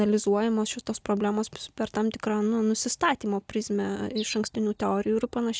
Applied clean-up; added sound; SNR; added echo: neural mask model DeepFilterNet 3.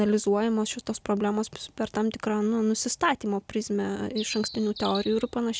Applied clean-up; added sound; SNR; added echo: none; Bird; 13 dB; none.